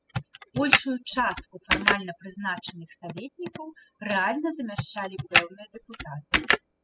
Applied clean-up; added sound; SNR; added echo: classical method spectral subtraction.